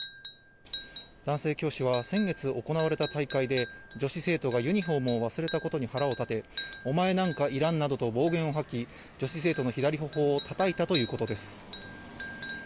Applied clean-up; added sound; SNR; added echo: none; Chink, clink; 14 dB; none.